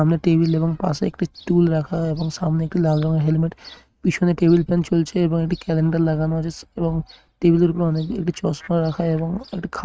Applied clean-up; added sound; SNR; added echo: neural mask model RNNoise.